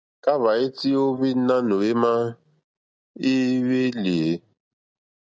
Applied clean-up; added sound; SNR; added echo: none; none; none; none.